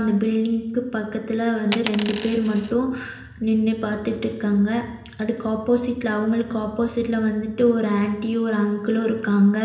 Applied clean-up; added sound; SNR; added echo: none; Coin (dropping); 11 dB; reverberation time 0.9 s.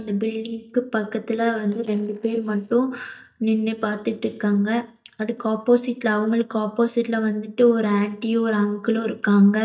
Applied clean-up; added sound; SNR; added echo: neural mask model DeepFilterNet 3.